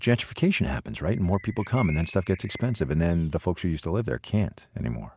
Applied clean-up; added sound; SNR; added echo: none; Bird; 19 dB; none.